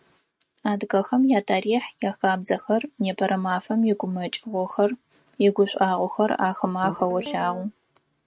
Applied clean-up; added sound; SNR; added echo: neural mask model RNNoise.